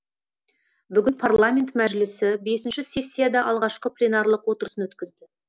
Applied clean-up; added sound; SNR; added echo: none; none; none; none.